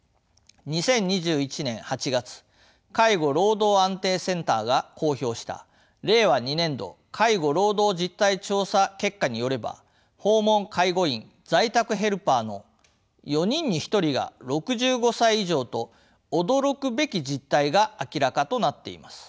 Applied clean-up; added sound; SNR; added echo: none; none; none; none.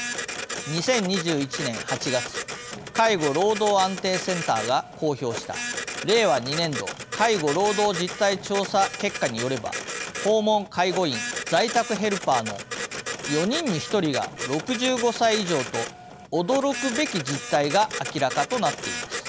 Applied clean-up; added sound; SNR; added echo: none; Printer; 8 dB; none.